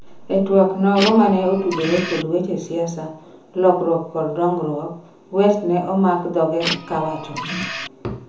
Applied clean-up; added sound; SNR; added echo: none; Printer; 8 dB; reverberation time 0.6 s.